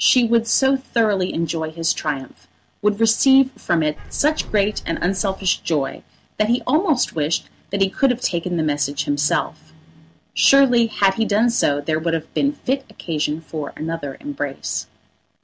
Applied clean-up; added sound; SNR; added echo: none; Bird; 13 dB; none.